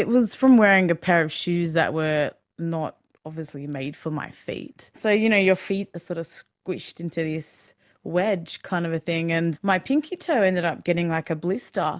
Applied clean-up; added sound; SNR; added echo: none; none; none; none.